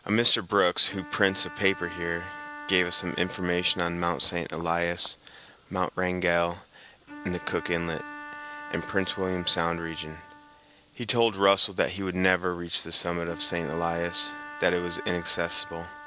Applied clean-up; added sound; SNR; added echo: none; Bowed string instrument; 16 dB; none.